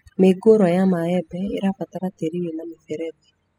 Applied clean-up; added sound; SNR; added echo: classical method spectral subtraction.